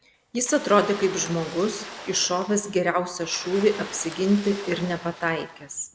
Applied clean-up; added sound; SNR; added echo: none; Camera + Ocean; 15 dB; none.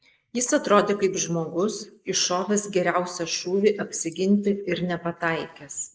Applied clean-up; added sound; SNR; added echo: neural mask model Resemble Enhance denoiser.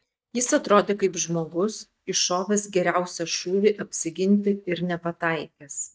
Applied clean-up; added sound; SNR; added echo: neural mask model DeepFilterNet 3.